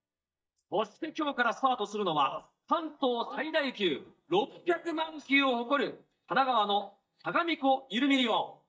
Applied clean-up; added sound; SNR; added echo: neural mask model DeepFilterNet 3.